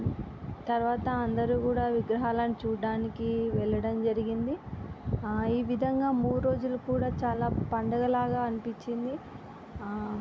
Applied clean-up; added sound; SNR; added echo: none; none; none; none.